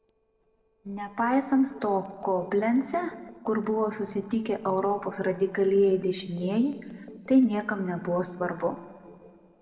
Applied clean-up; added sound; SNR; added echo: neural separator model SepFormer DNS4.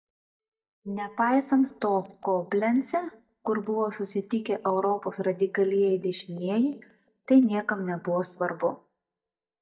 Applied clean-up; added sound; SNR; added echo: neural mask model DeepFilterNet 3.